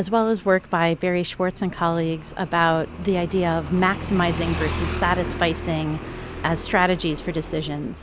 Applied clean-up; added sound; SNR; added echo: none; Motorcycle; 9 dB; none.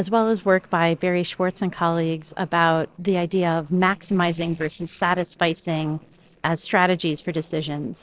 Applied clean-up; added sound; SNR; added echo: neural separator model SepFormer DNS4.